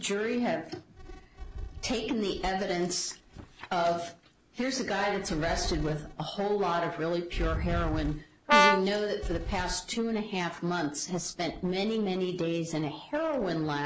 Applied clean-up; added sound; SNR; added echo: none; Brass instrument; -5 dB; none.